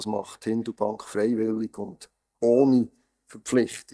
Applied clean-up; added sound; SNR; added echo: neural mask model DeepFilterNet 3.